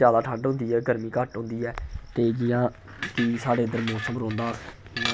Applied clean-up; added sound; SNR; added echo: none; none; none; none.